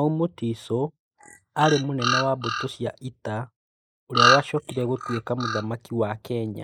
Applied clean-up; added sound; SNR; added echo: neural mask model Resemble Enhance denoiser.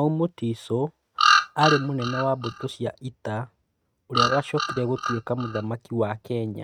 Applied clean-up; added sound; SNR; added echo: neural mask model RNNoise.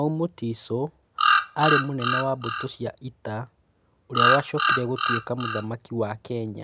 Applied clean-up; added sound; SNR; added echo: none; Bird vocalization, bird call, bird song; -4 dB; none.